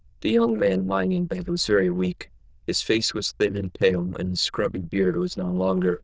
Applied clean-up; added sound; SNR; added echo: neural diffusion model UNIVERSE++.